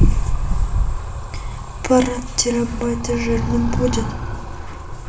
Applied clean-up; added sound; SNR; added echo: none; Animal; 7 dB; reverberation time 1.7 s.